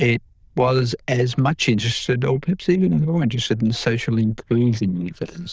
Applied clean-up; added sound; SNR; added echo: neural diffusion model UNIVERSE++.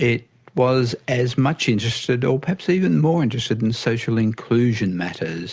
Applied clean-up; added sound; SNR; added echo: none; none; none; none.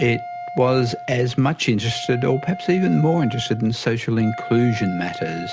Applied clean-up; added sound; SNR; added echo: none; Wind instrument, woodwind instrument; 13 dB; none.